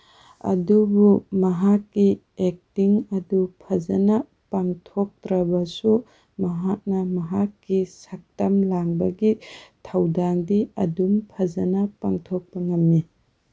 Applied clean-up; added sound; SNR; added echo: none; none; none; none.